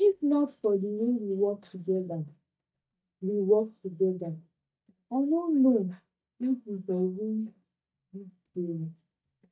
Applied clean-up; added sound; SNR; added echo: neural mask model DeepFilterNet 3.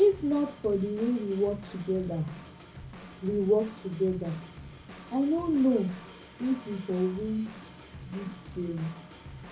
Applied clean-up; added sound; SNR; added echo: none; Drum / Drum kit; 16 dB; reverberation time 0.4 s.